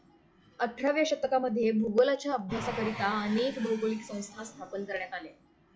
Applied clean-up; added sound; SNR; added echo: classical method log-MMSE.